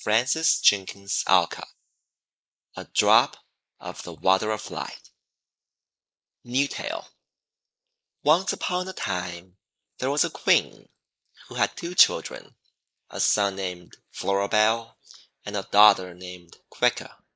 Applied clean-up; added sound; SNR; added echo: neural mask model Resemble Enhance denoiser.